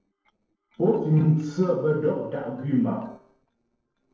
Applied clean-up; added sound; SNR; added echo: neural separator model SepFormer DNS4.